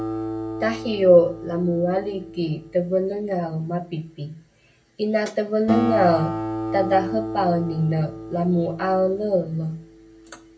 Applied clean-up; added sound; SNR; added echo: none; Acoustic guitar; 9 dB; reverberation time 0.3 s.